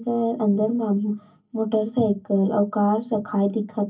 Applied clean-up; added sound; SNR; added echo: none; none; none; reverberation time 0.3 s.